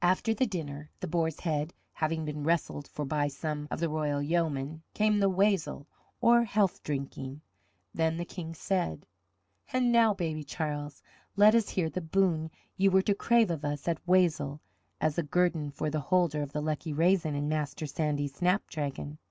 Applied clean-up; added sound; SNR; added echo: none; none; none; none.